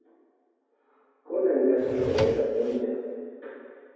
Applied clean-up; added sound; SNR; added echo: none; Drawer open or close; 8 dB; reverberation time 2.2 s.